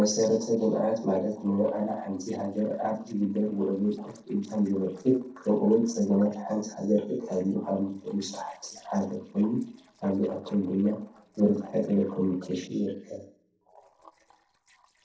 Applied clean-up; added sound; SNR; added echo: neural separator model SepFormer DNS4.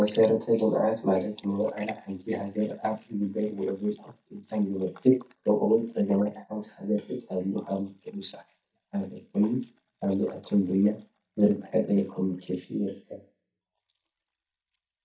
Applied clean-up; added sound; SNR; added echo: neural mask model DeepFilterNet 3.